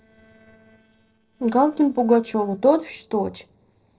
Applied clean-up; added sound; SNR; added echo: neural separator model SepFormer DNS4.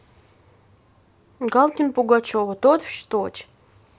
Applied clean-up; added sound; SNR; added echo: none; none; none; none.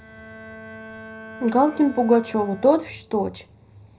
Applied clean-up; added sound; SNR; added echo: none; Bowed string instrument; 18 dB; reverberation time 0.5 s.